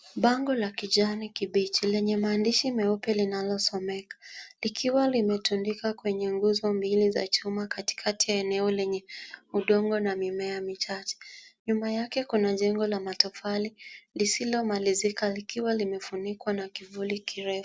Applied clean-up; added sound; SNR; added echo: none; none; none; none.